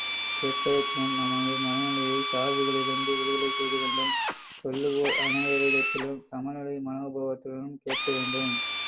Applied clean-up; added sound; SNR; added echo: none; Drill; -1 dB; none.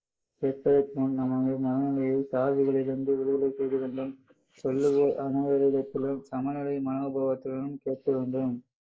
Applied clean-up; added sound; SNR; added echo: neural mask model Resemble Enhance denoiser.